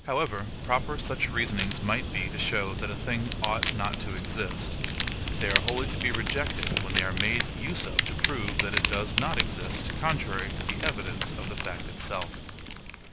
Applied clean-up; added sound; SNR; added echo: none; Fire; -1 dB; none.